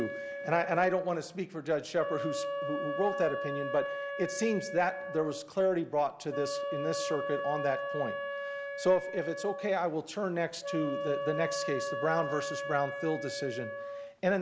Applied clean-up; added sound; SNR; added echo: none; Wind instrument, woodwind instrument; 5 dB; none.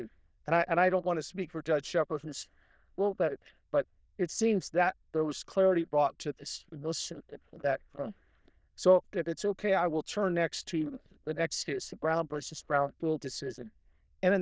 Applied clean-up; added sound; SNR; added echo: neural diffusion model UNIVERSE++.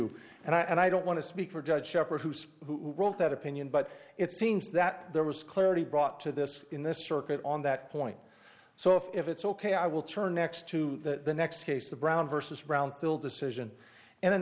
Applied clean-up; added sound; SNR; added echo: none; none; none; none.